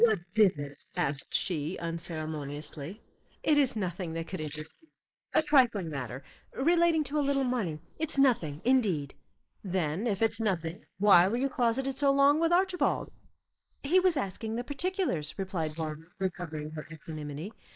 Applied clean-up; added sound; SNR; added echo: neural mask model Resemble Enhance denoiser.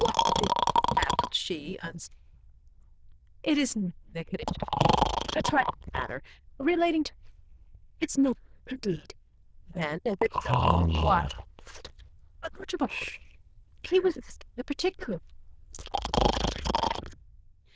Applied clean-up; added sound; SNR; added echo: neural diffusion model UNIVERSE++.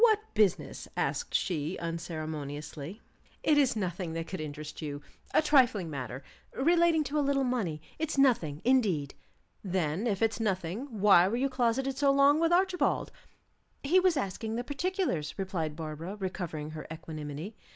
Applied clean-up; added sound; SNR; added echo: none; none; none; none.